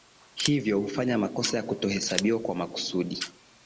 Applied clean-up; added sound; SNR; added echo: none; Scissors; 11 dB; none.